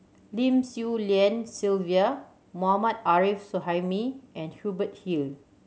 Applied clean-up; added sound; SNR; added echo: none; none; none; none.